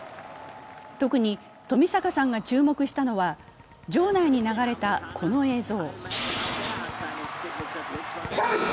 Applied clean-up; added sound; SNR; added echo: none; Tools; 8 dB; none.